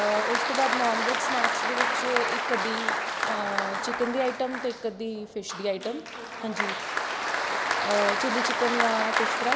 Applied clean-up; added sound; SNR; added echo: none; Applause; -2 dB; none.